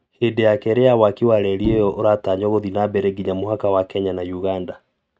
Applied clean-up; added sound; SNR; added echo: neural mask model RNNoise.